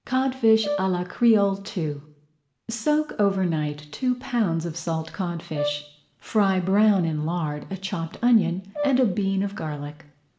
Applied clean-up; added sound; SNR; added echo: none; Brass instrument; 10 dB; reverberation time 0.6 s.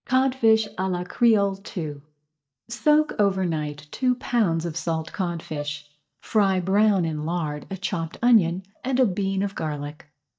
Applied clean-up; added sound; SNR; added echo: neural mask model DeepFilterNet 3.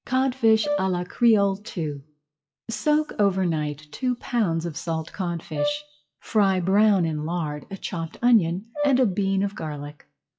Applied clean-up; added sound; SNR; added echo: classical method WPE with log-MMSE.